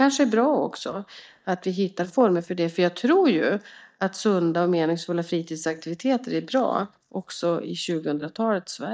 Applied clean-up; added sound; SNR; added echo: neural mask model DeepFilterNet 3.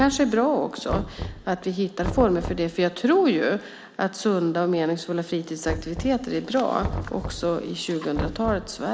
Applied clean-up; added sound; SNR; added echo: none; Knock; 11 dB; none.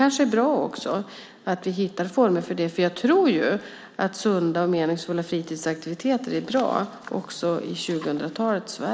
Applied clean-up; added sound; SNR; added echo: none; none; none; none.